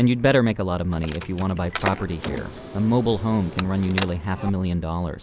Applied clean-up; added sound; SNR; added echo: none; Car; 10 dB; none.